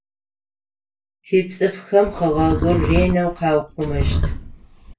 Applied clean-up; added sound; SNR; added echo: none; Livestock, farm animals, working animals; 2 dB; reverberation time 0.2 s.